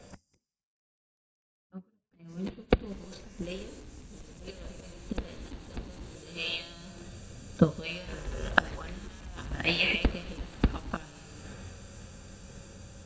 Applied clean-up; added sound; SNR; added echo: neural mask model DeepFilterNet 3.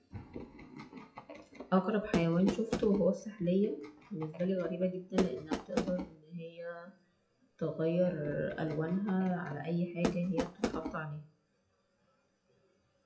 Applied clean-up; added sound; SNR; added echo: classical method WPE with log-MMSE.